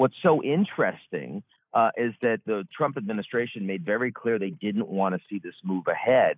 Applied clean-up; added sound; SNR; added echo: neural mask model Resemble Enhance denoiser.